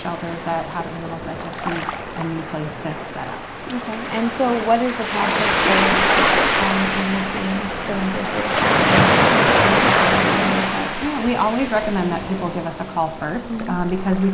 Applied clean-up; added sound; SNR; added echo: none; Waves, surf; -3 dB; none.